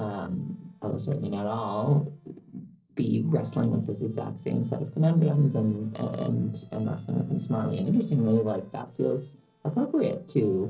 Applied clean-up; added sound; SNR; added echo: neural separator model SepFormer DNS4.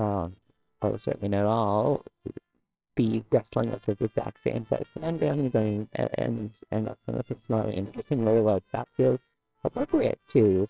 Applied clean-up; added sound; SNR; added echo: neural separator model SepFormer WHAMR!.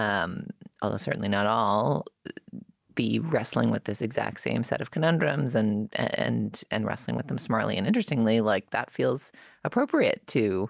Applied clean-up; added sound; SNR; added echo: none; none; none; none.